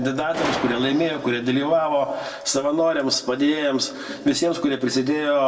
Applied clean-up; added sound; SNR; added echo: none; Gunshot, gunfire; 15 dB; reverberation time 0.2 s.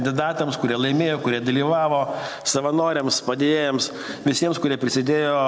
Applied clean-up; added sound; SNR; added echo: none; none; none; none.